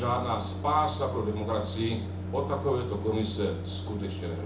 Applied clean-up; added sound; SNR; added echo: none; Microwave oven; 5 dB; reverberation time 0.7 s.